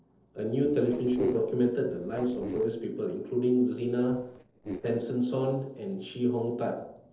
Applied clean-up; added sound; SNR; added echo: neural separator model SepFormer DNS4.